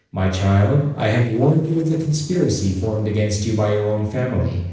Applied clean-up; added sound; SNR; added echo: neural separator model SepFormer DNS4.